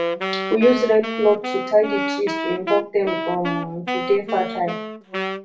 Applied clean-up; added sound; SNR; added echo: none; Wind instrument, woodwind instrument; 5 dB; reverberation time 0.3 s.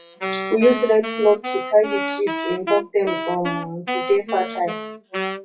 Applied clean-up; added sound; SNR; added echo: classical method WPE with log-MMSE.